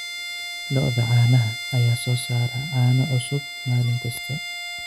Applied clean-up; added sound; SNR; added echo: none; Bowed string instrument; 10 dB; none.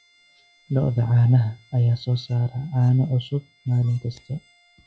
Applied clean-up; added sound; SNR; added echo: classical method log-MMSE.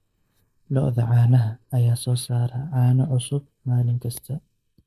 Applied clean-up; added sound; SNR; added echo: neural mask model Resemble Enhance denoiser.